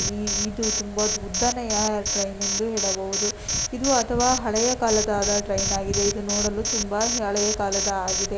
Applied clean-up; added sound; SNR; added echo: none; Alarm; 2 dB; none.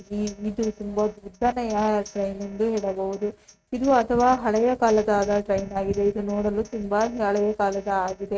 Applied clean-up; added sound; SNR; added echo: neural mask model RNNoise.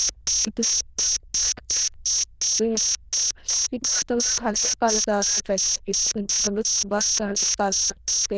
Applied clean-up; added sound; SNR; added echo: neural diffusion model UNIVERSE++.